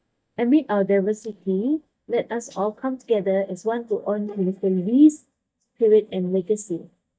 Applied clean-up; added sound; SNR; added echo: neural mask model DeepFilterNet 3.